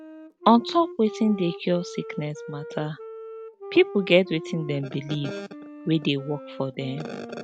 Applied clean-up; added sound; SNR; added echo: none; Wind instrument, woodwind instrument; 14 dB; none.